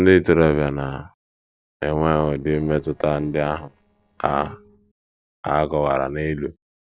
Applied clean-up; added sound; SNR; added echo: neural separator model SepFormer DNS4.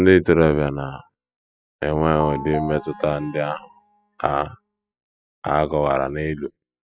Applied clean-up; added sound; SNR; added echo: classical method spectral subtraction.